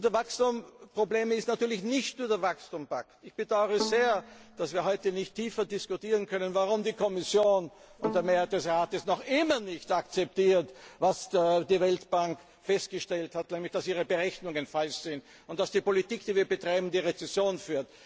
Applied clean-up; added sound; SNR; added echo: none; Bowed string instrument; 12 dB; none.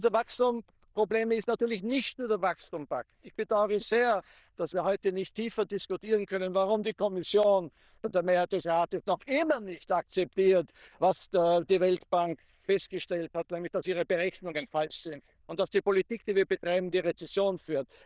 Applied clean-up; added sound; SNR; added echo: neural diffusion model UNIVERSE++.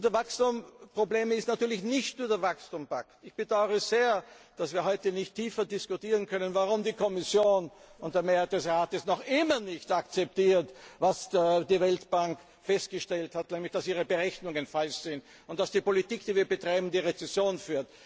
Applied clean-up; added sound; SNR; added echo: none; none; none; none.